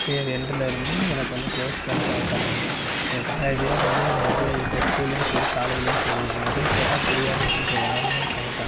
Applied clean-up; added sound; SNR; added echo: none; Shatter; -4 dB; none.